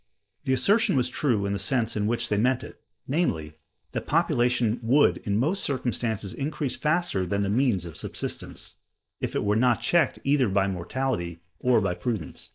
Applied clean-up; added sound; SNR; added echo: neural mask model Resemble Enhance denoiser.